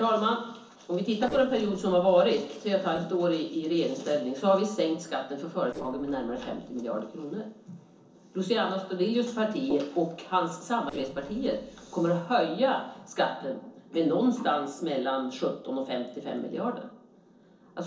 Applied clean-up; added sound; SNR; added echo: neural separator model SepFormer DNS4.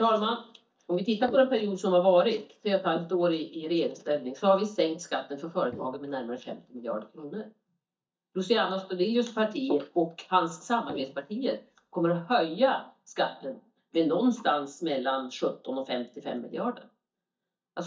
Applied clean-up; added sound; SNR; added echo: neural mask model DeepFilterNet 3.